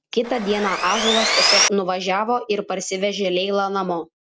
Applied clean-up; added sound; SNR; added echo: none; Sawing; -2 dB; none.